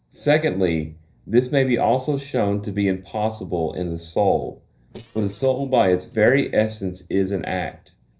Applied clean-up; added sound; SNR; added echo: neural separator model SepFormer DNS4.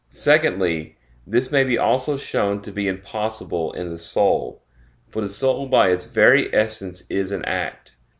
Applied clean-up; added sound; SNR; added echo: none; none; none; none.